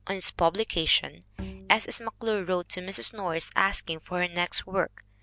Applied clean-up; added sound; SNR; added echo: none; Bowed string instrument; 14 dB; none.